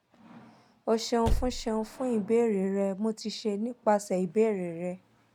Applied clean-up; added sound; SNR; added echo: none; Slam / Car; 3 dB; none.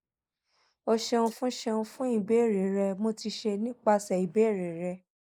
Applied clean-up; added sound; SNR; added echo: neural mask model Resemble Enhance denoiser.